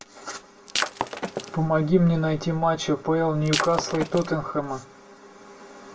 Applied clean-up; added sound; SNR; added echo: none; Shatter; 5 dB; reverberation time 0.2 s.